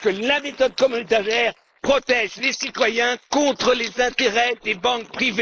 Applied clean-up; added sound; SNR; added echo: neural mask model Resemble Enhance denoiser.